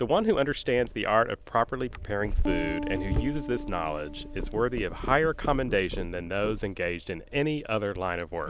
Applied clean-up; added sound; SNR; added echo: none; Purr + Piano; 6 dB; none.